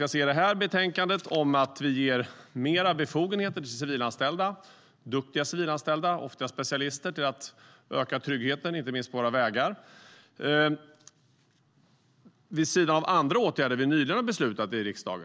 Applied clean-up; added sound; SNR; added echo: none; none; none; none.